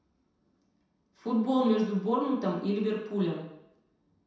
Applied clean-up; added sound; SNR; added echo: none; none; none; reverberation time 0.7 s.